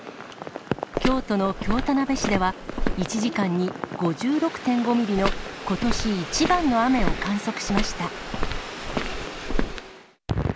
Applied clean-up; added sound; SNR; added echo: none; Walk, footsteps; 3 dB; none.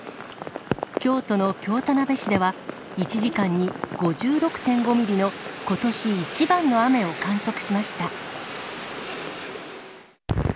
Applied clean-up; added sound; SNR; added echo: none; none; none; none.